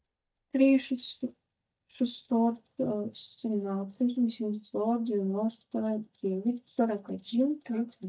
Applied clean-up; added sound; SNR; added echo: neural mask model DeepFilterNet 3.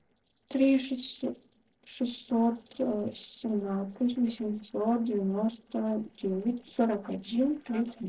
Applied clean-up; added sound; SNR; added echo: neural separator model SepFormer DNS4.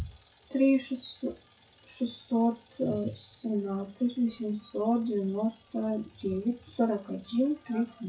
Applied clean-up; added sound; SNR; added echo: classical method WPE with log-MMSE.